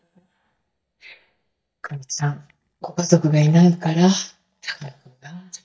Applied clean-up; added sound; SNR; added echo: neural mask model DeepFilterNet 3.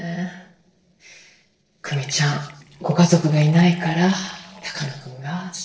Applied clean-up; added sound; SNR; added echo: neural separator model SepFormer DNS4.